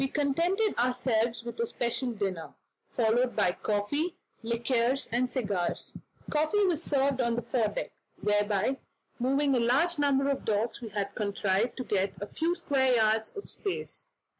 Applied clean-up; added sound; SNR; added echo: none; none; none; none.